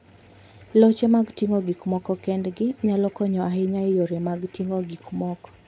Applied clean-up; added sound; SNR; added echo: none; none; none; none.